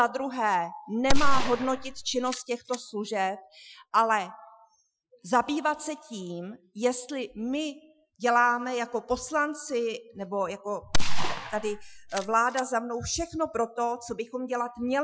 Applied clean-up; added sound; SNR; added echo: classical method Wiener filter.